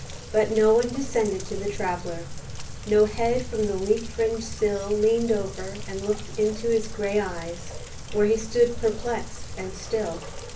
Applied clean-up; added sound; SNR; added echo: none; Rain; 14 dB; reverberation time 0.3 s.